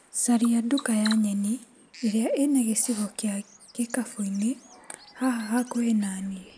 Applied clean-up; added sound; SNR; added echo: none; Bird vocalization, bird call, bird song; 19 dB; none.